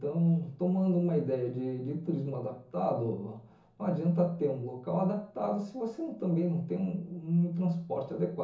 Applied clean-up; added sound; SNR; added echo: none; none; none; reverberation time 0.7 s.